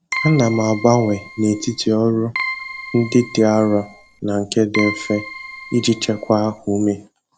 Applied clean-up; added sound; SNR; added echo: none; Keyboard (musical); 12 dB; none.